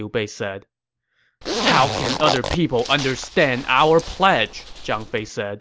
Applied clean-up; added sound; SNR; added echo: none; Zipper (clothing); 6 dB; none.